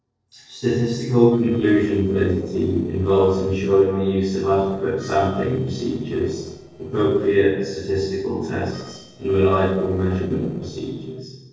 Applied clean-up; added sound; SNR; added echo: neural separator model SepFormer DNS4.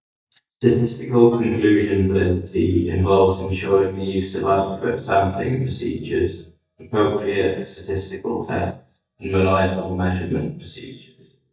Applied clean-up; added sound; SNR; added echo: neural mask model DeepFilterNet 3.